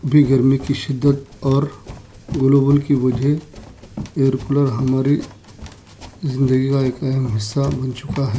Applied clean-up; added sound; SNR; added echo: none; Run; 16 dB; none.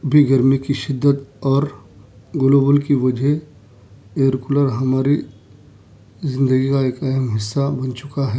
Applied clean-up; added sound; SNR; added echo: none; none; none; none.